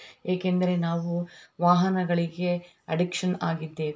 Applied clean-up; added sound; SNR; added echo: none; none; none; none.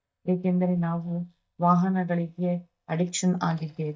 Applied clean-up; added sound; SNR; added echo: neural mask model DeepFilterNet 3.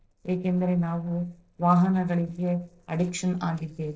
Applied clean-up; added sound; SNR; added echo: neural separator model SepFormer DNS4.